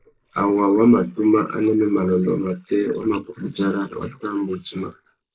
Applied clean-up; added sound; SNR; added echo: neural mask model Resemble Enhance denoiser.